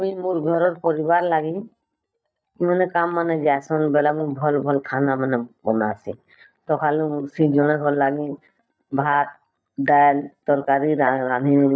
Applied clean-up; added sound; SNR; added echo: neural mask model DeepFilterNet 3.